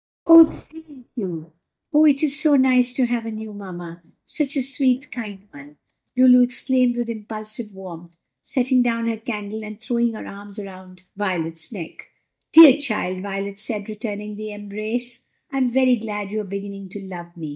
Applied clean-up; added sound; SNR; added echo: neural mask model DeepFilterNet 3.